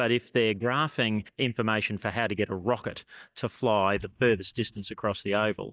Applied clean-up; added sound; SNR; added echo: neural mask model DeepFilterNet 3.